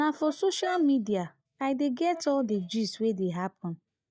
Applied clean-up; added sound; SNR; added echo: neural mask model DeepFilterNet 3.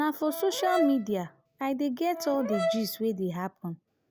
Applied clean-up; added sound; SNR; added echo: none; Brass instrument; 6 dB; none.